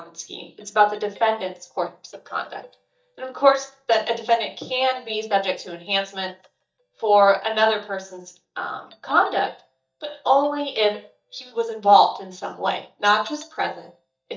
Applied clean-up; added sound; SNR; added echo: neural mask model DeepFilterNet 3.